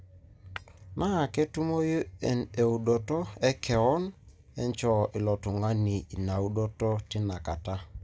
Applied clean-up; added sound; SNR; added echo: none; Shatter; 20 dB; none.